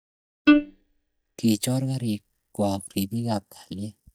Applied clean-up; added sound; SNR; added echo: neural mask model DeepFilterNet 3.